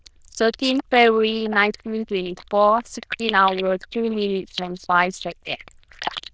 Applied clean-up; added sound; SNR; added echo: neural diffusion model UNIVERSE++.